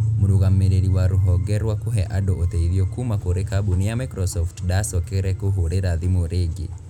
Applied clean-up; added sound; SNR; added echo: none; none; none; none.